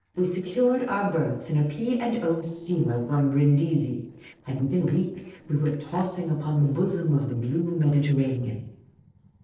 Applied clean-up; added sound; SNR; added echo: neural separator model SepFormer DNS4.